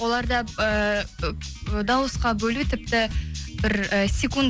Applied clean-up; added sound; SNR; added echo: none; none; none; none.